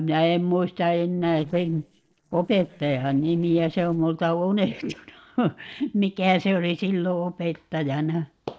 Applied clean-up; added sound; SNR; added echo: neural separator model SepFormer DNS4.